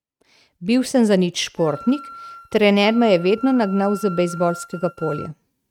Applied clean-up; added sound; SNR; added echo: neural mask model RNNoise.